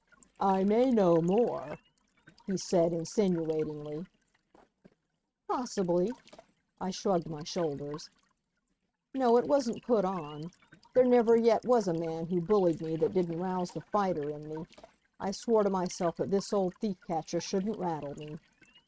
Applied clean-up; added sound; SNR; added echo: neural mask model RNNoise.